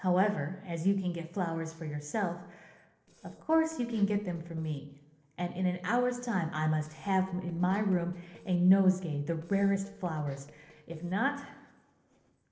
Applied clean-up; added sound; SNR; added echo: neural separator model SepFormer DNS4.